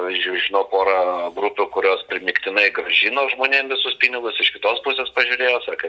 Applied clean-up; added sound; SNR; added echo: none; none; none; none.